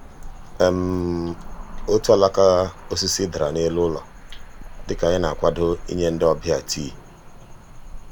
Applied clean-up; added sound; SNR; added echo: none; Cricket / Motor vehicle (road); 13 dB; none.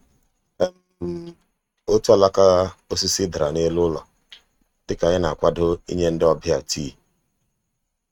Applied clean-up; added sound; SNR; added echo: neural mask model RNNoise.